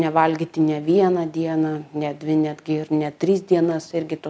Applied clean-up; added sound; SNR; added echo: none; none; none; none.